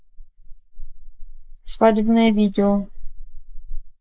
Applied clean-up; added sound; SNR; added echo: neural mask model Resemble Enhance denoiser.